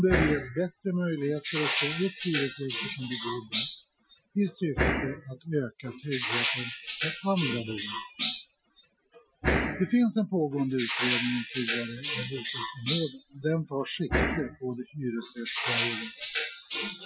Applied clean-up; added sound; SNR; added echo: classical method Wiener filter.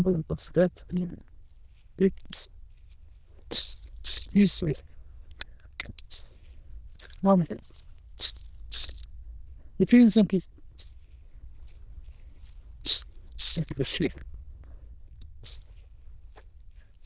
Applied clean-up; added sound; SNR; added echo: neural diffusion model UNIVERSE++.